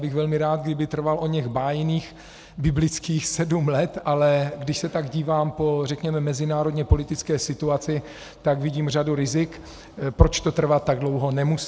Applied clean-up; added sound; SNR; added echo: none; none; none; none.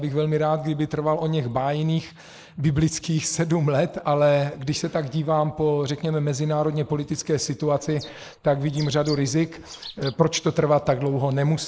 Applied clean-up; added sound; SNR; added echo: neural mask model Resemble Enhance denoiser.